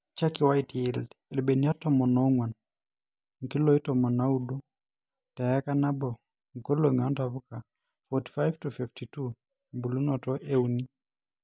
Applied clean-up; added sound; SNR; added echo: none; none; none; none.